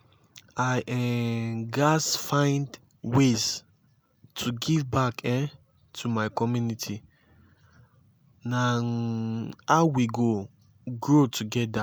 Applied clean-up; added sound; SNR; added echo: none; none; none; none.